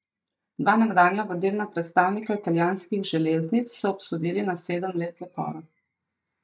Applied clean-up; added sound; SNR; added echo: neural mask model DeepFilterNet 3.